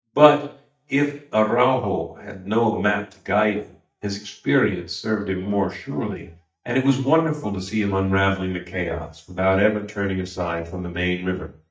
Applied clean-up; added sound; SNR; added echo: neural mask model DeepFilterNet 3.